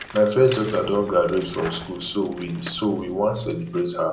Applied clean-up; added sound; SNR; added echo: none; Bicycle; 16 dB; reverberation time 0.4 s.